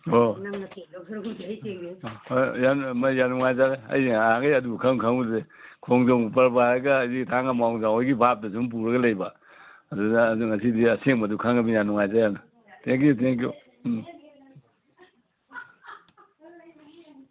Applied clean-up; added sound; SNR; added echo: none; none; none; none.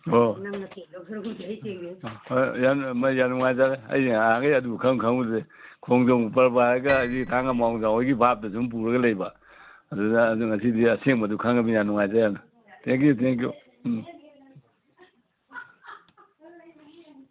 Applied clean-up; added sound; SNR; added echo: none; Piano; 16 dB; none.